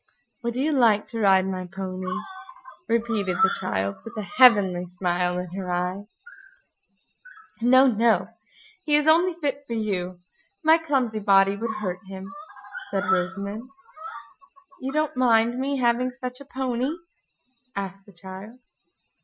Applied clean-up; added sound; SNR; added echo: classical method Wiener filter.